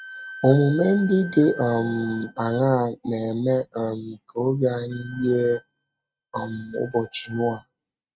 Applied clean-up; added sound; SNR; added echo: neural mask model RNNoise.